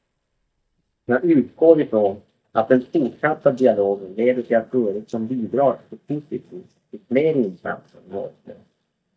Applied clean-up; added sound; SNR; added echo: neural mask model DeepFilterNet 3.